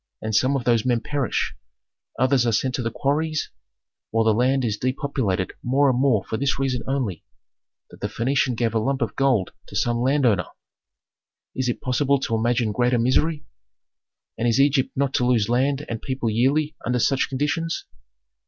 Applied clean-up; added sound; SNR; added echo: none; none; none; none.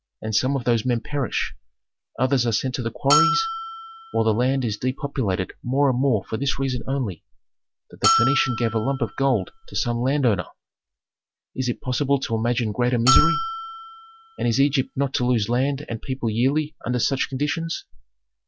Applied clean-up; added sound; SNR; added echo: none; Bell; 3 dB; none.